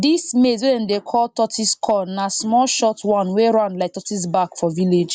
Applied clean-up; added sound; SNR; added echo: none; none; none; none.